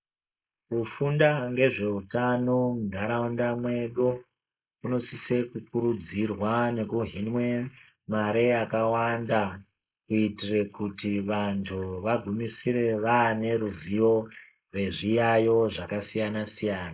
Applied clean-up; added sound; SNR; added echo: neural mask model Resemble Enhance denoiser.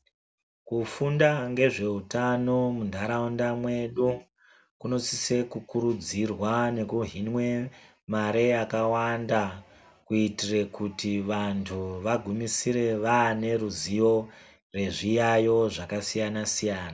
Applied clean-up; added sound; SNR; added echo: none; none; none; none.